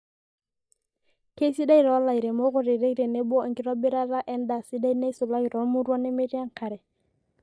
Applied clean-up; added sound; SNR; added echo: neural mask model DeepFilterNet 3.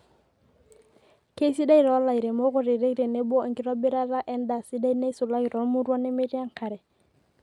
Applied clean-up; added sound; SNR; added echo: none; none; none; none.